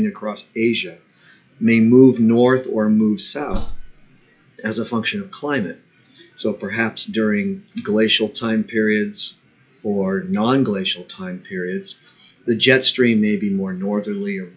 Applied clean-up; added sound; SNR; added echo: classical method log-MMSE.